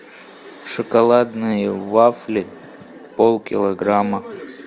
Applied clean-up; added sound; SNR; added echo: none; none; none; none.